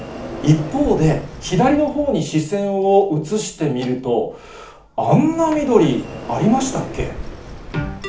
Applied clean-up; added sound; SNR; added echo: none; Sliding door; 14 dB; reverberation time 0.4 s.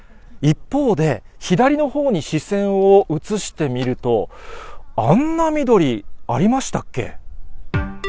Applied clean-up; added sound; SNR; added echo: none; none; none; none.